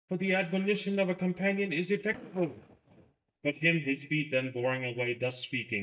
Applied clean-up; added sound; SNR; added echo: neural mask model DeepFilterNet 3.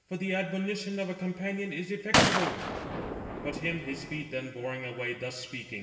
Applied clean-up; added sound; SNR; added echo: none; Gunshot, gunfire; -3 dB; reverberation time 2.7 s.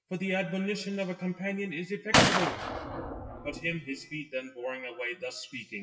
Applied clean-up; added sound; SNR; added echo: classical method WPE with log-MMSE.